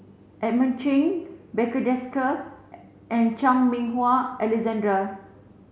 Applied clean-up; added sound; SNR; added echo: none; none; none; none.